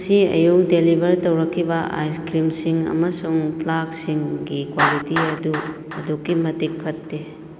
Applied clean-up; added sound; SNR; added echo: none; Clapping; 11 dB; none.